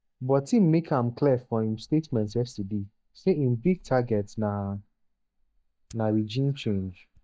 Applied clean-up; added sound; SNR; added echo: neural mask model DeepFilterNet 3.